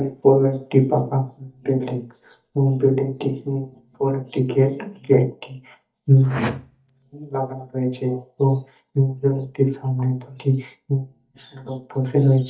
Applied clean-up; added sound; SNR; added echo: neural mask model DeepFilterNet 3.